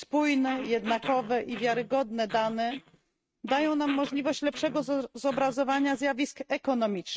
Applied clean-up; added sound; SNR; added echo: neural mask model RNNoise.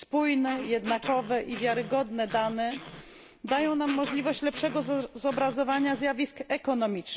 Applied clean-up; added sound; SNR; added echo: none; Growling; 14 dB; none.